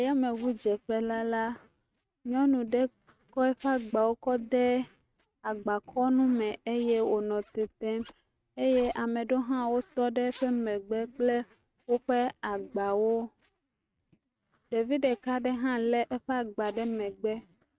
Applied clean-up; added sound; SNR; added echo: neural mask model RNNoise.